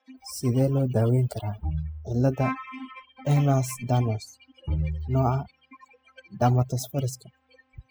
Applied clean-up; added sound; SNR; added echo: classical method spectral subtraction.